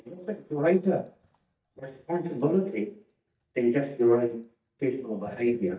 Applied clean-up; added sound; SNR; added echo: neural mask model DeepFilterNet 3.